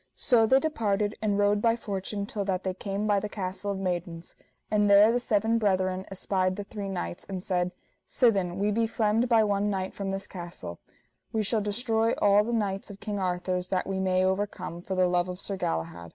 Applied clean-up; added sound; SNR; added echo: none; none; none; none.